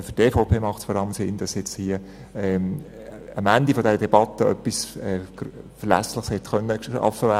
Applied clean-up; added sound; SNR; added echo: none; none; none; none.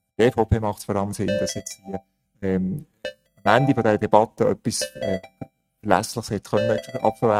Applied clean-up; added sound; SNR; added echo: neural mask model RNNoise.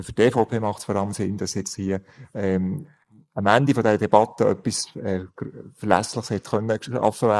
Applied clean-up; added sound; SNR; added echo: neural mask model Resemble Enhance denoiser.